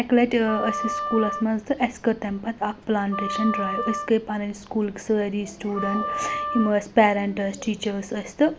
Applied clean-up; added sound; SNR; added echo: none; Wind instrument, woodwind instrument; 7 dB; none.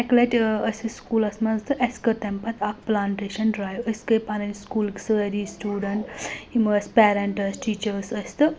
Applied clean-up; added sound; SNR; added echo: none; none; none; none.